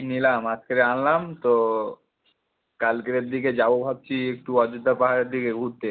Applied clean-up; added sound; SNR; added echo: none; none; none; none.